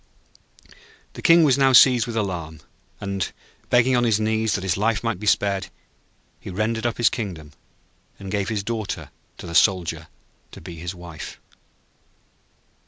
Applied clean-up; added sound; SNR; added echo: none; none; none; none.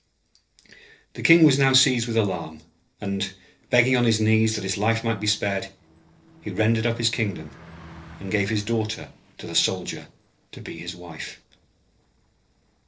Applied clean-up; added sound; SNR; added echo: neural separator model SepFormer DNS4.